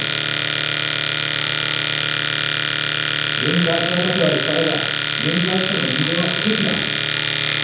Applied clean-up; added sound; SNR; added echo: none; Domestic sounds, home sounds; -4 dB; reverberation time 0.8 s.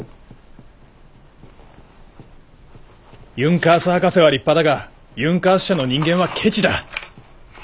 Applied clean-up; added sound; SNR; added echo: none; none; none; none.